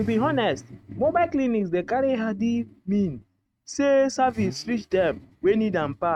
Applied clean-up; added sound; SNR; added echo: neural mask model RNNoise.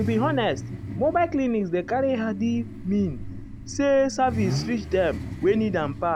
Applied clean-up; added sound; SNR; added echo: none; Idling / Accelerating, revving, vroom / Car; 9 dB; none.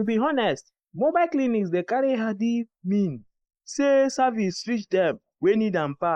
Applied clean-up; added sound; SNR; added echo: neural mask model Resemble Enhance denoiser.